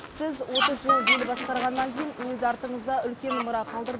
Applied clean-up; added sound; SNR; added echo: none; Fowl + Harp; 0 dB; none.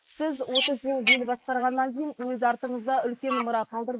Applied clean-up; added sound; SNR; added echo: neural mask model Resemble Enhance denoiser.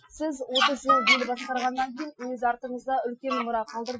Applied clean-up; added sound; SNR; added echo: classical method Wiener filter.